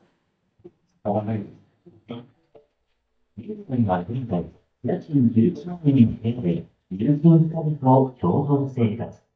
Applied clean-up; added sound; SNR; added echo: neural mask model DeepFilterNet 3.